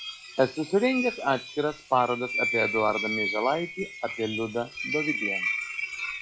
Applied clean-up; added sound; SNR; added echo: classical method log-MMSE.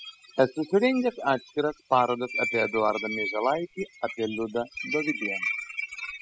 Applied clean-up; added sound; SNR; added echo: classical method spectral subtraction.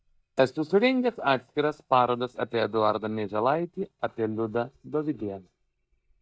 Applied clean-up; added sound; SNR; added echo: neural mask model DeepFilterNet 3.